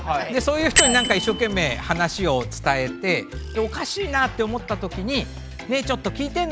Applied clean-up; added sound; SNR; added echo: none; Bell; 1 dB; none.